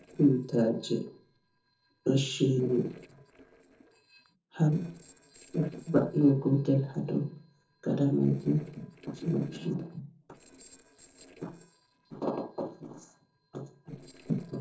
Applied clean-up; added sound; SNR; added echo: neural separator model SepFormer DNS4.